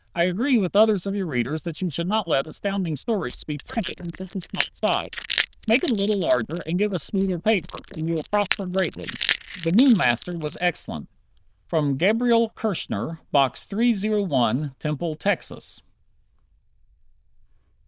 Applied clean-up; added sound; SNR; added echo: neural diffusion model UNIVERSE++.